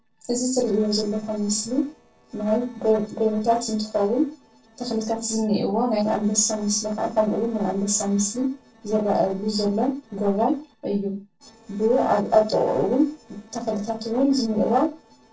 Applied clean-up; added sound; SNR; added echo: neural separator model SepFormer DNS4.